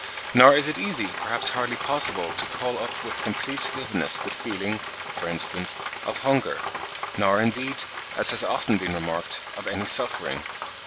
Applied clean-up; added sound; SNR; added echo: none; Frying (food); 9 dB; none.